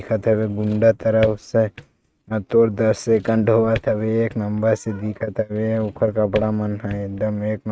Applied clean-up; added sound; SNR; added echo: neural mask model RNNoise.